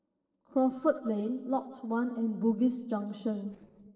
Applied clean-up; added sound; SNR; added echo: neural separator model SepFormer DNS4.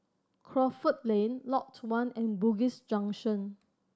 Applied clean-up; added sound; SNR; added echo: none; none; none; none.